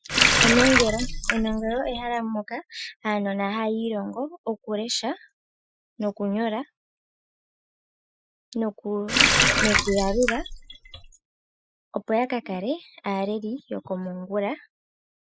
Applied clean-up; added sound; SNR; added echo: classical method Wiener filter.